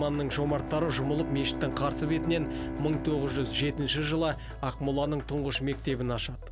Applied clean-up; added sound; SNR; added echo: none; Bowed string instrument; 9 dB; none.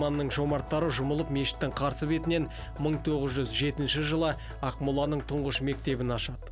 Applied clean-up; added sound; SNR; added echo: none; none; none; none.